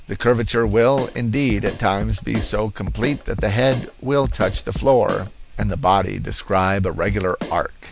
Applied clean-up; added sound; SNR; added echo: none; Drum kit; 12 dB; none.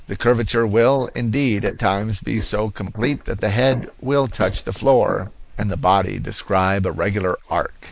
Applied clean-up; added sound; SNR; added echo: neural mask model Resemble Enhance denoiser.